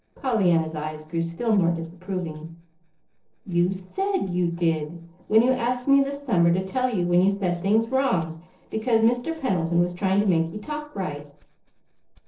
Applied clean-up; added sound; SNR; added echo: neural separator model SepFormer DNS4.